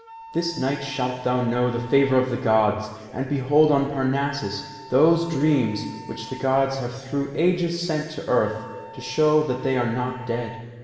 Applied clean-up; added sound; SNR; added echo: none; Wind instrument, woodwind instrument; 20 dB; reverberation time 1.9 s.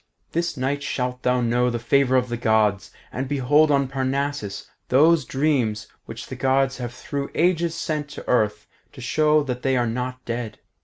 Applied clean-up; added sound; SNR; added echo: none; none; none; none.